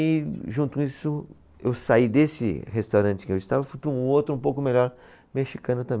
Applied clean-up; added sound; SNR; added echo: none; none; none; none.